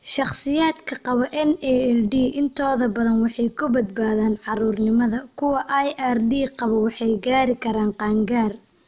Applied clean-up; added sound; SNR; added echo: none; none; none; none.